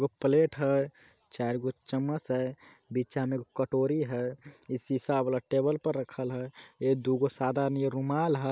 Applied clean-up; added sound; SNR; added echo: none; none; none; none.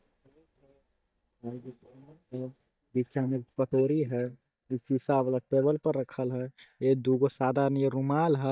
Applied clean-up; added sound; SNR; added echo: neural mask model DeepFilterNet 3.